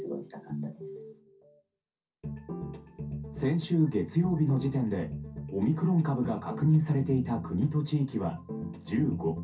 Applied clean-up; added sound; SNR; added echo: none; none; none; reverberation time 0.3 s.